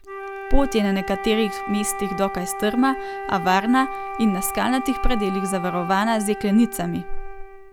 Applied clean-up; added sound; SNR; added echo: none; Wind instrument, woodwind instrument; 10 dB; none.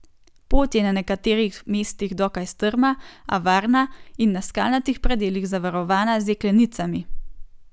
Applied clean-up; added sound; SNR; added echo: none; none; none; none.